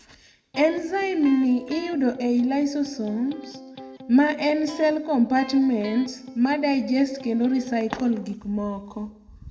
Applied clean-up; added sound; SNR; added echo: none; Electric guitar; 18 dB; reverberation time 0.9 s.